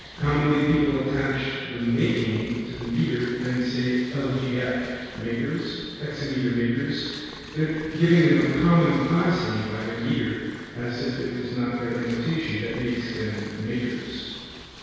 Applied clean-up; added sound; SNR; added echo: none; Purr; 19 dB; reverberation time 2.0 s.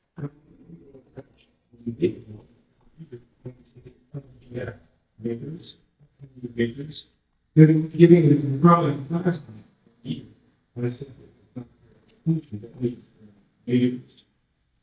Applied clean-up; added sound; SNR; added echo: neural mask model DeepFilterNet 3.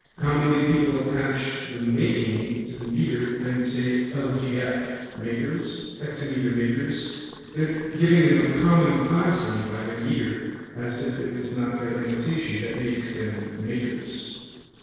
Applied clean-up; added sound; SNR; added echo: neural separator model SepFormer DNS4.